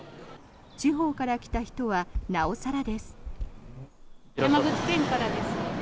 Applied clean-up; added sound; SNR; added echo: none; Bird vocalization, bird call, bird song; 19 dB; none.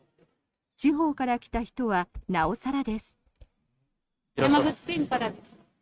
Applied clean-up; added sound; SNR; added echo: neural mask model RNNoise.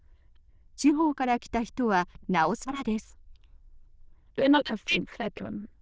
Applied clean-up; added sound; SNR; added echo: neural diffusion model UNIVERSE++.